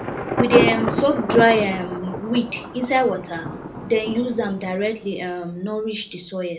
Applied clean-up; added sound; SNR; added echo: none; Thunder; 5 dB; reverberation time 0.3 s.